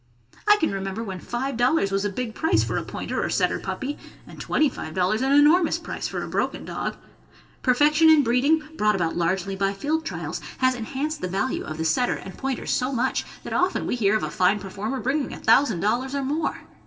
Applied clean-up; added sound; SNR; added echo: none; Bowed string instrument; 11 dB; reverberation time 1.3 s.